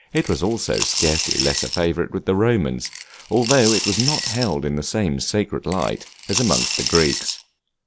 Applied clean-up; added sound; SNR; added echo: none; Coin (dropping) / Glass; 4 dB; none.